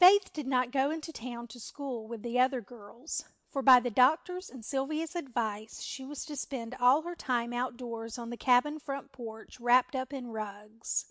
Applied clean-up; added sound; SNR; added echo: none; none; none; none.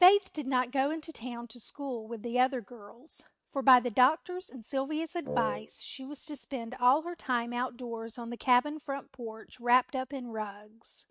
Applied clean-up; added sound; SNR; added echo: neural mask model RNNoise.